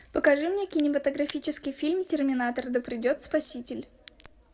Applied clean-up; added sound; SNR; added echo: none; Crack; 19 dB; reverberation time 1.8 s.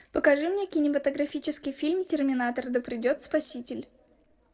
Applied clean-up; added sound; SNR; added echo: neural separator model SepFormer DNS4.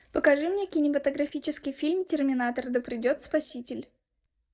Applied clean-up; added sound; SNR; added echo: neural mask model DeepFilterNet 3.